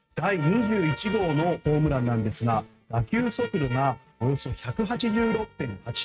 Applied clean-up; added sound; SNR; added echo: neural mask model RNNoise.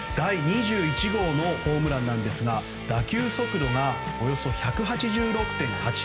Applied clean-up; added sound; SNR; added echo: none; Trumpet; 9 dB; none.